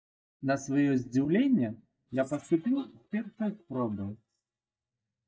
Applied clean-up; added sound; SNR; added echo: neural mask model DeepFilterNet 3.